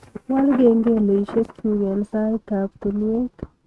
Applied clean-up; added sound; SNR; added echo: neural mask model RNNoise.